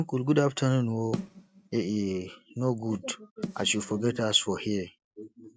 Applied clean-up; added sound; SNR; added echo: neural mask model RNNoise.